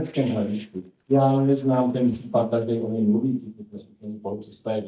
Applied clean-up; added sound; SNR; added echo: neural mask model DeepFilterNet 3.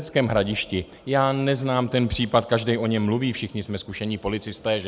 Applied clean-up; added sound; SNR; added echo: none; none; none; none.